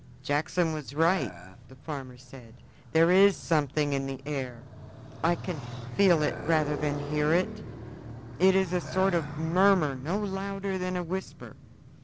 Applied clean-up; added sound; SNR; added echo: none; Burping, eructation + Motorcycle; 12 dB; none.